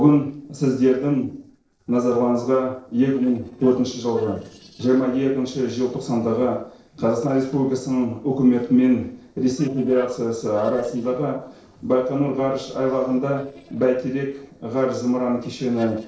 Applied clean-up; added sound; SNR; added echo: neural separator model SepFormer DNS4.